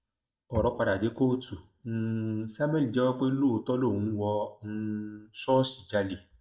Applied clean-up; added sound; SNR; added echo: neural mask model DeepFilterNet 3.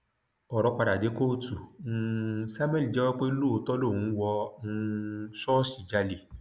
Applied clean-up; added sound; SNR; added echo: none; none; none; none.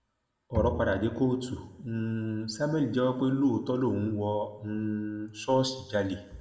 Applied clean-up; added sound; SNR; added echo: none; Bowed string instrument; 9 dB; reverberation time 1.1 s.